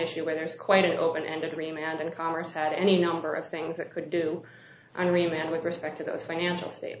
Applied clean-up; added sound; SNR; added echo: none; none; none; none.